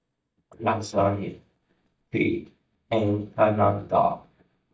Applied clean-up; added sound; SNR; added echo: neural mask model DeepFilterNet 3.